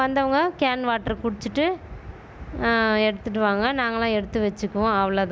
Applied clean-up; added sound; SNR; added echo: none; none; none; none.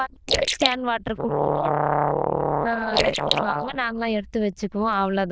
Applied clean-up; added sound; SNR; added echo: neural diffusion model UNIVERSE++.